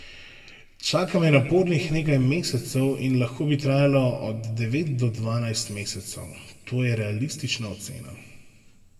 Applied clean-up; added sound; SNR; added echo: none; none; none; reverberation time 1.7 s.